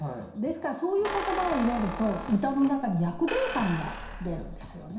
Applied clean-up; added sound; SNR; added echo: none; Squeak; 8 dB; reverberation time 0.7 s.